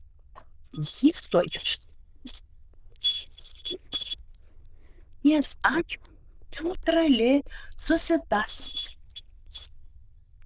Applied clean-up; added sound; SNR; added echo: neural diffusion model UNIVERSE++.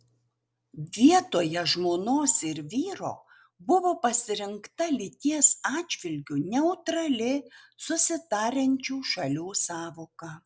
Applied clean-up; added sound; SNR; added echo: none; none; none; none.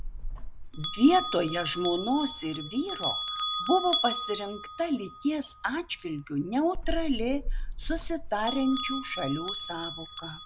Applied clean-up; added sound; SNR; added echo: none; Bell; 3 dB; none.